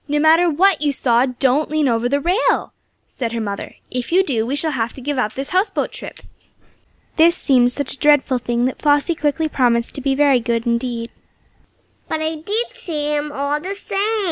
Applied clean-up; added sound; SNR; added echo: none; none; none; none.